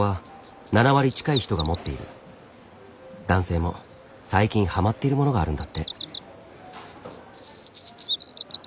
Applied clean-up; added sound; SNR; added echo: none; Bird vocalization, bird call, bird song; 1 dB; none.